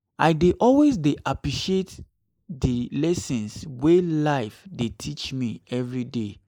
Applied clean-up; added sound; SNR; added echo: neural mask model Resemble Enhance denoiser.